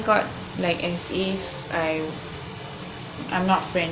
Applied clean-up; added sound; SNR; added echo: none; none; none; none.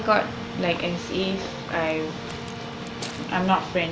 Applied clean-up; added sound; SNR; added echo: none; Wind instrument, woodwind instrument + Waves, surf / Wind; 11 dB; none.